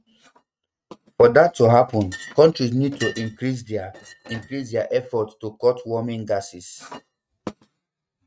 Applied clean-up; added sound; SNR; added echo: neural mask model RNNoise.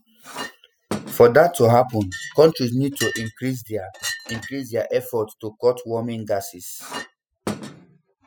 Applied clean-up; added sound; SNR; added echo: classical method spectral subtraction.